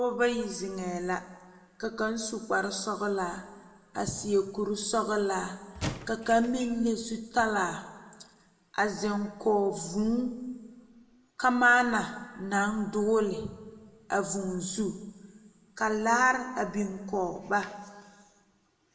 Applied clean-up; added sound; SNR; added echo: none; Squeak / Wood; 9 dB; reverberation time 1.1 s.